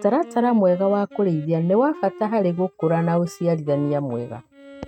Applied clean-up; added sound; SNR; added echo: neural mask model RNNoise.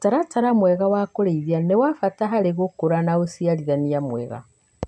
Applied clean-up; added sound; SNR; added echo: none; none; none; none.